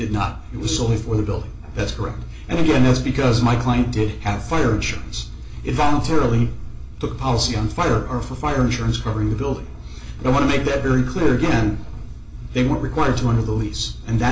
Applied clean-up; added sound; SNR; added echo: none; none; none; reverberation time 0.2 s.